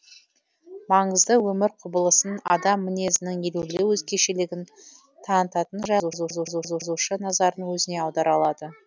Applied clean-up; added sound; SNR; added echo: none; none; none; none.